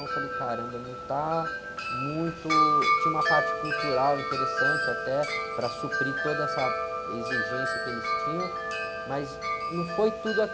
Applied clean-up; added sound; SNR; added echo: none; Wind chime; -3 dB; none.